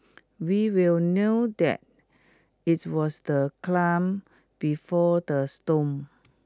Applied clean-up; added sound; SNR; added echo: none; none; none; none.